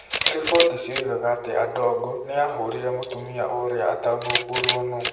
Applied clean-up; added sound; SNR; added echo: none; Camera; 6 dB; reverberation time 0.7 s.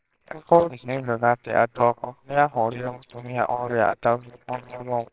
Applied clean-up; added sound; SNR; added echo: neural separator model SepFormer WHAMR!.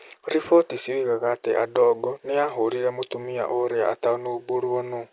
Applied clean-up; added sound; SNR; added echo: none; none; none; none.